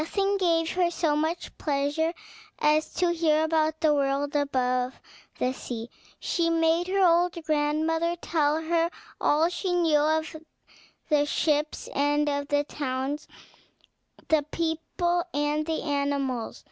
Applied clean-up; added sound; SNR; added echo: none; none; none; none.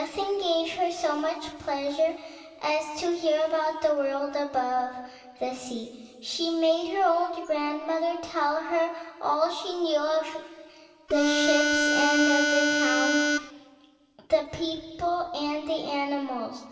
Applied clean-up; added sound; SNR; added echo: none; Harmonica; -4 dB; reverberation time 2.5 s.